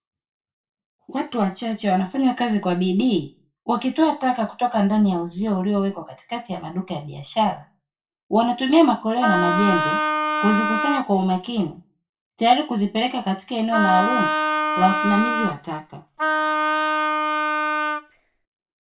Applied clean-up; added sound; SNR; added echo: none; Wind instrument, woodwind instrument; 0 dB; reverberation time 0.3 s.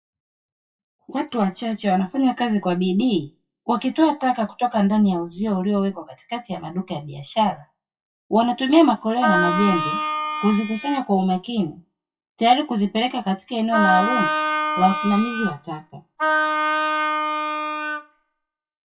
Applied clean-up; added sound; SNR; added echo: classical method WPE with log-MMSE.